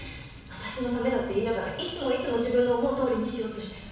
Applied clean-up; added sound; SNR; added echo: none; Rain; 18 dB; reverberation time 1.1 s.